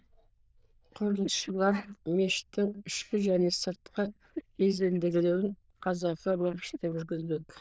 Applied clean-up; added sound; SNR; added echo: neural diffusion model UNIVERSE++.